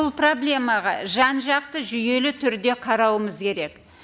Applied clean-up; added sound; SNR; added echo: none; none; none; none.